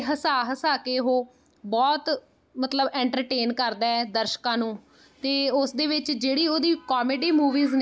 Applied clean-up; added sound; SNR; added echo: none; none; none; none.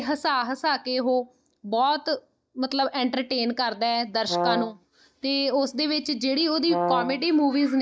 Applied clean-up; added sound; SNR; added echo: neural mask model DeepFilterNet 3.